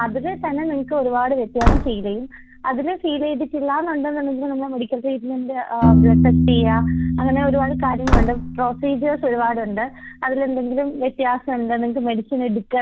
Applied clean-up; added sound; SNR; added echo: none; Slam / Wood + Piano; 0 dB; none.